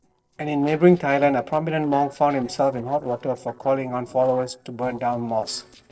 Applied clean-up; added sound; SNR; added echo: neural separator model SepFormer DNS4.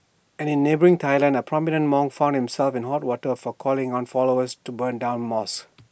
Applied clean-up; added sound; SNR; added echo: none; none; none; none.